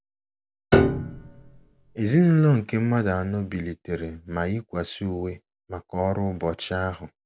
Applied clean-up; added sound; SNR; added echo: none; Piano; -2 dB; none.